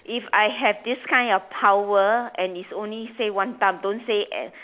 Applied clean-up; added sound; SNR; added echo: none; none; none; none.